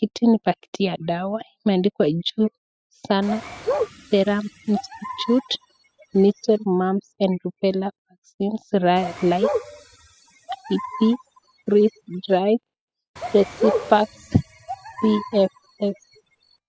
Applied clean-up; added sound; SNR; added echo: classical method spectral subtraction.